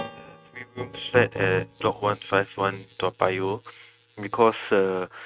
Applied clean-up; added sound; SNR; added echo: neural mask model RNNoise.